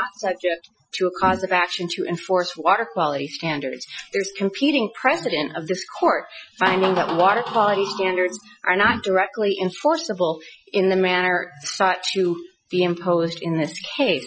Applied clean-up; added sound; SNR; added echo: classical method Wiener filter.